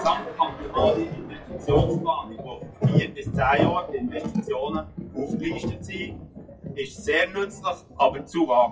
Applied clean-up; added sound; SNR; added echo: classical method WPE with log-MMSE.